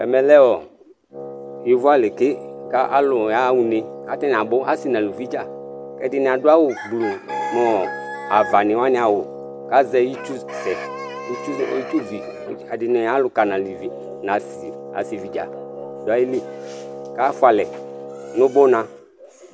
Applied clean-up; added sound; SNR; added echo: none; Wind instrument, woodwind instrument + Chicken, rooster; 13 dB; none.